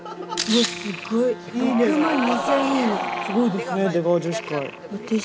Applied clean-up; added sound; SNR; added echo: none; Frog + Bowed string instrument; 14 dB; none.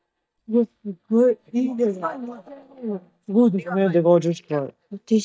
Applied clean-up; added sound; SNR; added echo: neural mask model DeepFilterNet 3.